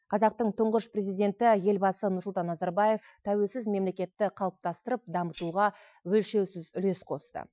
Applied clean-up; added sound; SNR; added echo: classical method Wiener filter.